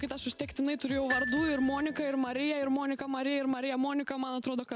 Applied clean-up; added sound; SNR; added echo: none; Glockenspiel; 9 dB; none.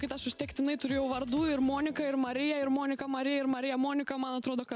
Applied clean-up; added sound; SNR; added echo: none; none; none; none.